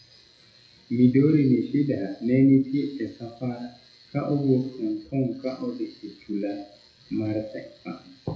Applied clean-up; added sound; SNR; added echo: classical method WPE with log-MMSE.